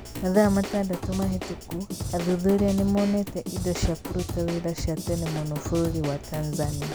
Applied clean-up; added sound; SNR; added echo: none; Drum / Drum kit; 7 dB; none.